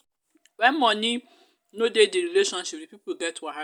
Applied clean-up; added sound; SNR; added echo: none; none; none; none.